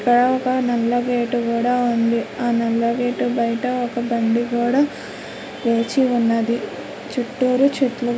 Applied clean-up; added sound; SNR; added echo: none; none; none; none.